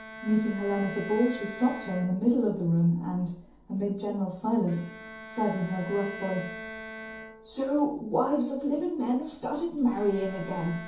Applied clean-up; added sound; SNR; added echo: none; Bowed string instrument; 15 dB; reverberation time 0.6 s.